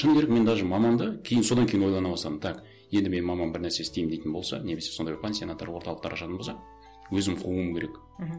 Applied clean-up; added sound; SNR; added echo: none; none; none; none.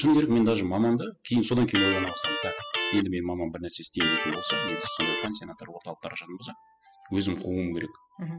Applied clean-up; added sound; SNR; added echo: classical method spectral subtraction.